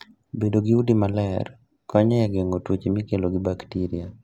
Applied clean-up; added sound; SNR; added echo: none; none; none; none.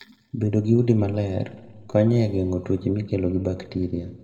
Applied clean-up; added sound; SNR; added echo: none; none; none; reverberation time 1.1 s.